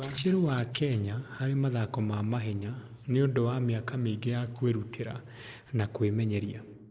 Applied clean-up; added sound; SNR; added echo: neural mask model Resemble Enhance denoiser.